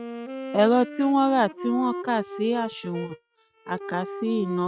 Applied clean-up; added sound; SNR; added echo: neural mask model RNNoise.